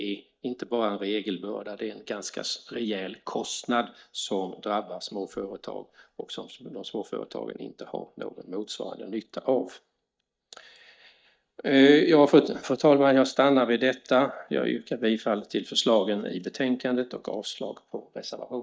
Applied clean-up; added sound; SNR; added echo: neural mask model DeepFilterNet 3.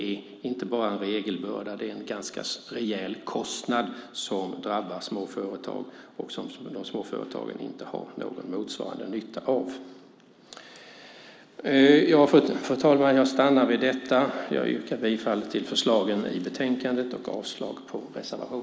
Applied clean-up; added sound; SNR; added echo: none; none; none; none.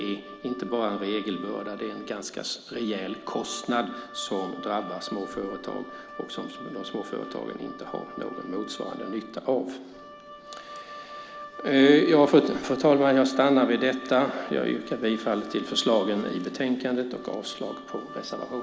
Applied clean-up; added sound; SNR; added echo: none; Wind instrument, woodwind instrument; 16 dB; none.